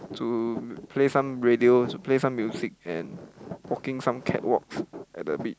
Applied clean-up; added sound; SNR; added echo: none; none; none; none.